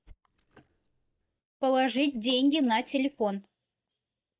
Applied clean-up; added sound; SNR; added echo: neural mask model DeepFilterNet 3.